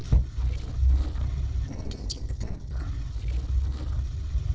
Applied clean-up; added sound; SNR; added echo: neural separator model SepFormer DNS4.